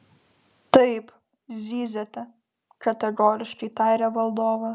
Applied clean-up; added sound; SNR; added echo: none; none; none; none.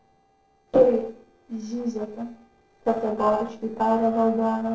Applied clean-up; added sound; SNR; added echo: neural separator model SepFormer DNS4.